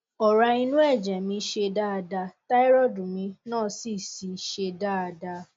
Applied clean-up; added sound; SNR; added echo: none; none; none; none.